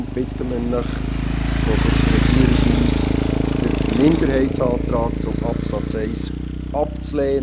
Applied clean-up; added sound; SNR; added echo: none; Motorcycle; -4 dB; none.